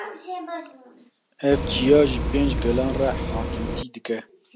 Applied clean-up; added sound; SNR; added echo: none; Bus; 2 dB; none.